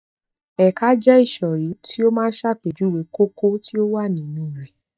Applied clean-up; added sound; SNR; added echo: neural mask model DeepFilterNet 3.